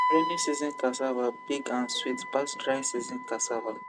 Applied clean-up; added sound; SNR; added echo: none; Wind instrument, woodwind instrument; 4 dB; none.